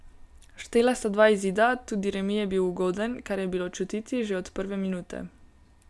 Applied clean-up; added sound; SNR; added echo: none; none; none; none.